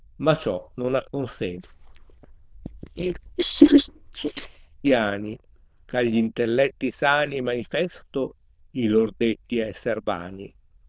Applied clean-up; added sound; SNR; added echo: neural diffusion model UNIVERSE++.